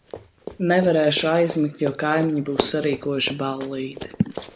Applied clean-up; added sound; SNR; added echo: none; Run; 12 dB; none.